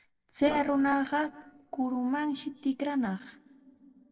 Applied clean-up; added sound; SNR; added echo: neural separator model SepFormer DNS4.